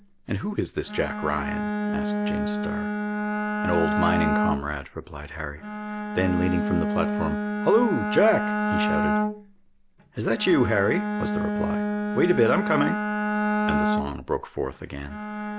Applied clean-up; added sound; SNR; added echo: none; Bowed string instrument; 0 dB; none.